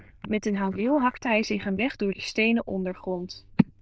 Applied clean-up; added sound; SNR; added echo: neural diffusion model UNIVERSE++.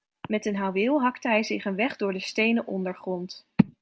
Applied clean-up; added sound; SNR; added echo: none; none; none; none.